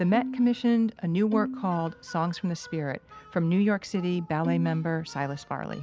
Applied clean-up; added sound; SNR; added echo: none; Bowed string instrument; 9 dB; none.